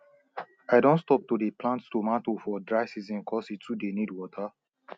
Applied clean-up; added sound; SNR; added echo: none; none; none; none.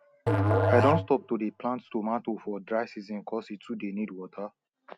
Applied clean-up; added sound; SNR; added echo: none; Musical instrument; -2 dB; none.